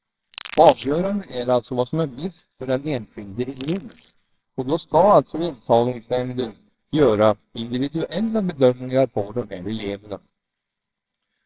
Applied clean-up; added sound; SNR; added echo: neural separator model SepFormer WHAMR!.